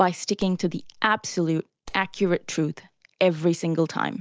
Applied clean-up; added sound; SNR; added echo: neural mask model DeepFilterNet 3.